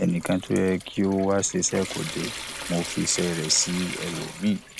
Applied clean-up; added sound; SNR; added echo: none; Trickle, dribble / Sink (filling or washing) / Water tap, faucet; 10 dB; none.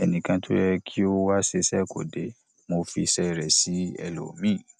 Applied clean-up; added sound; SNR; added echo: none; none; none; none.